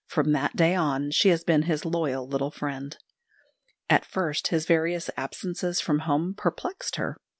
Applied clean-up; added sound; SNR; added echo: none; none; none; none.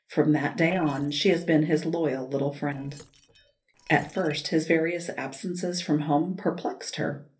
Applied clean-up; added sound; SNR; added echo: neural separator model SepFormer DNS4.